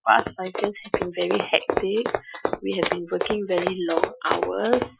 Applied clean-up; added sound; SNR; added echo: classical method Wiener filter.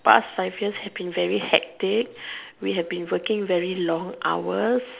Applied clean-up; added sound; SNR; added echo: none; none; none; none.